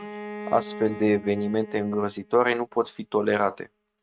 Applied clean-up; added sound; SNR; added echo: neural mask model RNNoise.